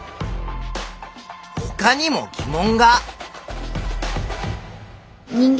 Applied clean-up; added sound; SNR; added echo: none; none; none; none.